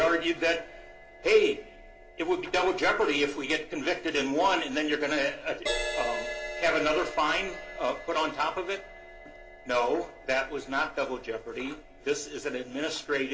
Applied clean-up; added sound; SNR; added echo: none; Crash cymbal; 12 dB; reverberation time 0.5 s.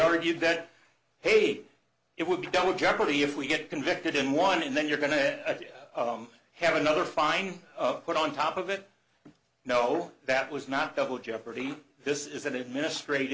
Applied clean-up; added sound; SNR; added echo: none; none; none; none.